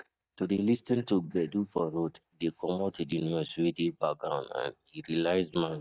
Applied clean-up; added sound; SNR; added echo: neural mask model DeepFilterNet 3.